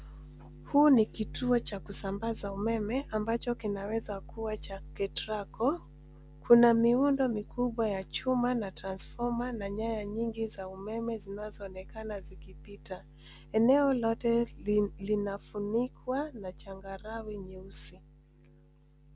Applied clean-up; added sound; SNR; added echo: none; none; none; none.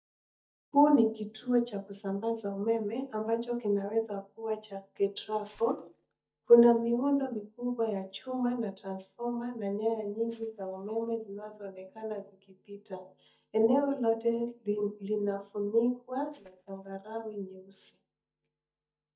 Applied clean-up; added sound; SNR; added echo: neural mask model DeepFilterNet 3.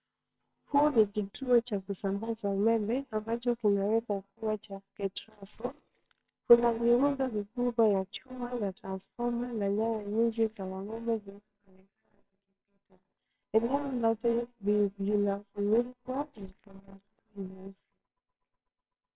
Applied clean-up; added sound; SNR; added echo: neural separator model SepFormer WHAMR!.